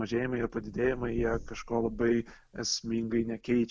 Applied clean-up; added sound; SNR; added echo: none; Knock / Wood; 14 dB; none.